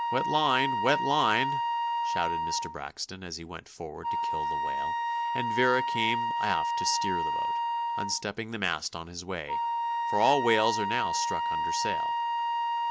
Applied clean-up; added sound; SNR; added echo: none; Wind instrument, woodwind instrument; -2 dB; none.